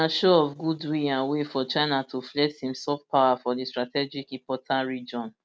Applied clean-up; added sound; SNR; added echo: none; none; none; none.